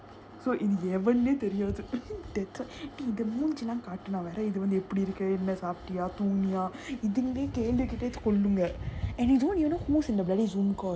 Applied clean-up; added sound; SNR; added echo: none; none; none; none.